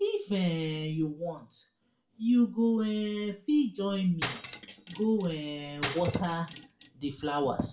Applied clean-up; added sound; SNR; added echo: none; Cutlery, silverware; 10 dB; reverberation time 0.3 s.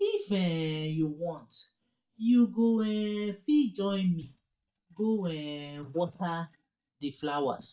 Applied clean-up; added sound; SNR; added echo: neural mask model DeepFilterNet 3.